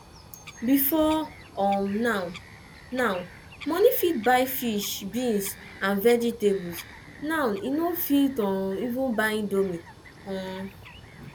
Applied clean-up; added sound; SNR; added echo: none; Bird vocalization, bird call, bird song; 19 dB; none.